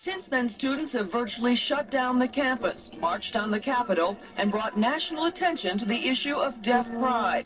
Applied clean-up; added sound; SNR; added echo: neural separator model SepFormer DNS4.